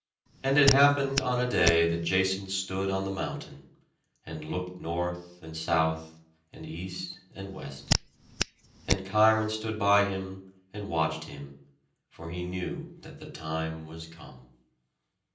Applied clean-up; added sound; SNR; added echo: none; Hands; 3 dB; reverberation time 0.6 s.